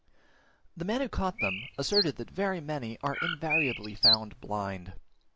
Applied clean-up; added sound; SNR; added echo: none; Bird; -2 dB; none.